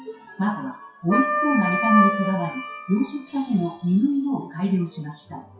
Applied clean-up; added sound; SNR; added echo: classical method WPE with log-MMSE.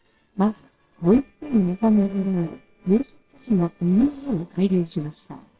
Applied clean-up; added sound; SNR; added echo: neural separator model SepFormer WHAMR!.